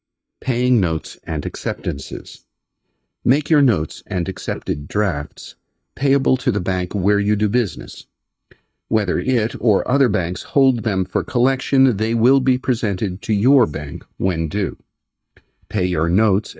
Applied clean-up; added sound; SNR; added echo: neural mask model DeepFilterNet 3.